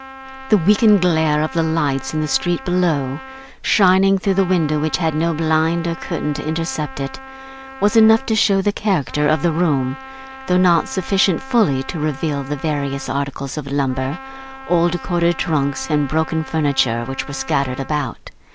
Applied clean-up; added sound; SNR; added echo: none; Trumpet; 17 dB; none.